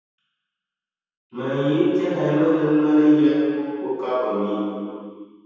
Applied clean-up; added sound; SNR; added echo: none; none; none; reverberation time 2.1 s.